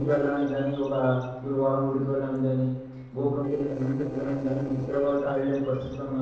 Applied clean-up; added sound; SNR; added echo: neural separator model SepFormer DNS4.